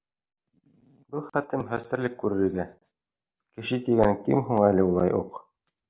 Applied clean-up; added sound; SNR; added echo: none; none; none; none.